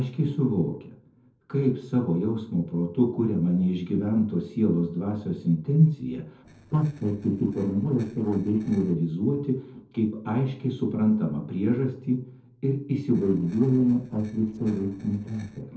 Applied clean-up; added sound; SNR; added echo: neural separator model SepFormer DNS4.